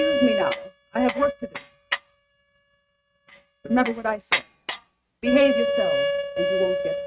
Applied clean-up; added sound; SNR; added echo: neural mask model RNNoise.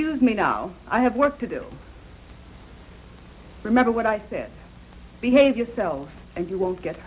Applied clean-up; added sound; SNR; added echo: none; none; none; none.